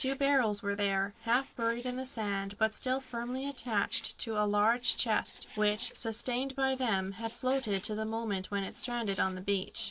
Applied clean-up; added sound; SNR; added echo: neural separator model SepFormer DNS4.